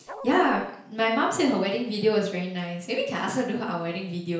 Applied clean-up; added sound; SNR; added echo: none; Dog; 12 dB; reverberation time 0.5 s.